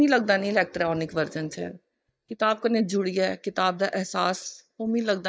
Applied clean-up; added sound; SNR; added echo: neural mask model DeepFilterNet 3.